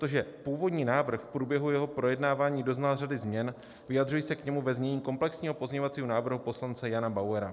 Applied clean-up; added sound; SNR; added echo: none; none; none; none.